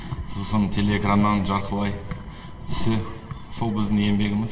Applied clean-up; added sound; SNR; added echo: none; none; none; reverberation time 2.1 s.